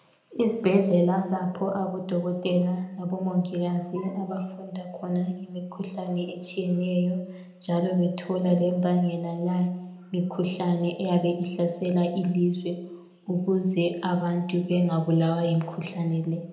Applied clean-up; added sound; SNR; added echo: none; none; none; reverberation time 0.7 s.